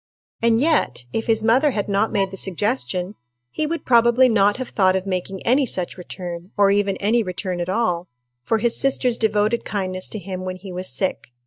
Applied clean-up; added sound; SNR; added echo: neural mask model DeepFilterNet 3.